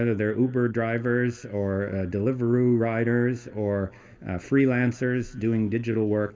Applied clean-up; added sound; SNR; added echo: none; none; none; reverberation time 2.8 s.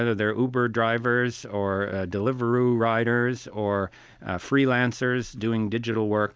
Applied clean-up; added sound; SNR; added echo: none; none; none; none.